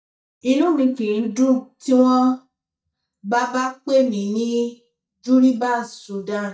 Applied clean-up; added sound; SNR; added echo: neural mask model DeepFilterNet 3.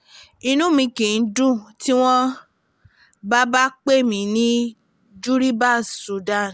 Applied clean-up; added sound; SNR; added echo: none; none; none; none.